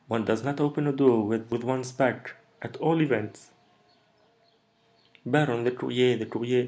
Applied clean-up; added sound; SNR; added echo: none; none; none; none.